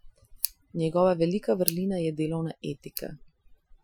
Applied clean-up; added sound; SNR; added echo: classical method Wiener filter.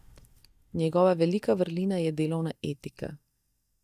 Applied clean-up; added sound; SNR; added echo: neural mask model DeepFilterNet 3.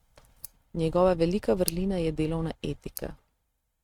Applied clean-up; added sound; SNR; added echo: neural mask model RNNoise.